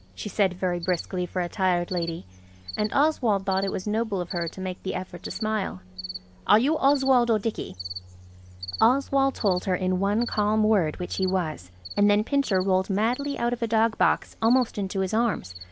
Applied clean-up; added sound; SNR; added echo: none; Cricket; 16 dB; none.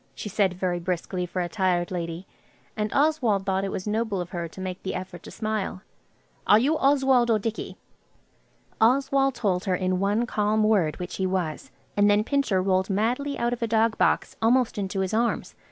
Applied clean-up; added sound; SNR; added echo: none; none; none; none.